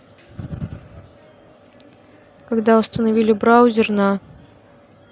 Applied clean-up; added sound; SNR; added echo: none; none; none; none.